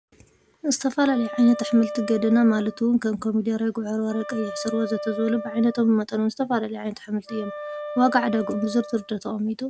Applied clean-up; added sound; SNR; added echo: none; Wind instrument, woodwind instrument; 12 dB; none.